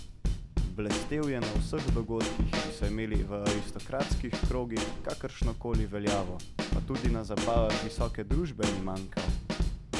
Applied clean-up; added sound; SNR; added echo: none; Snare drum / Drum kit; -3 dB; none.